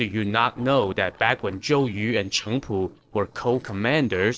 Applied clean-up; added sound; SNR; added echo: neural separator model SepFormer DNS4.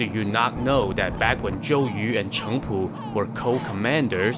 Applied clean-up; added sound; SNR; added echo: none; Ocean + Wind; 8 dB; none.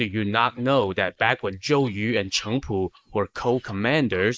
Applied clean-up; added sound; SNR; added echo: neural mask model Resemble Enhance denoiser.